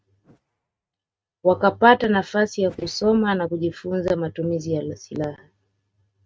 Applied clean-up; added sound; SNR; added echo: neural mask model RNNoise.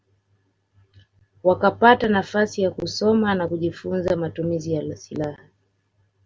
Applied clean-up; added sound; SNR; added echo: none; none; none; none.